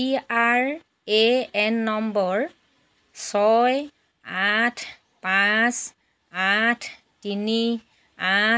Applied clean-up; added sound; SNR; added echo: none; none; none; none.